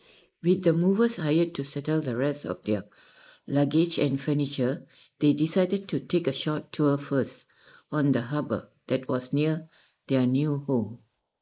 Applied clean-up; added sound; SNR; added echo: neural mask model Resemble Enhance denoiser.